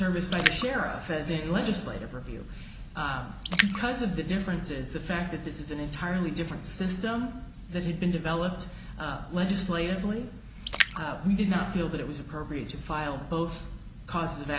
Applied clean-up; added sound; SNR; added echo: none; Splash, splatter; 4 dB; none.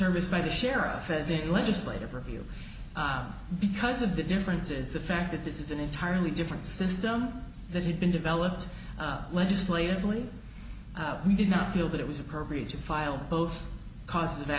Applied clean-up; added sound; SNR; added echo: none; none; none; none.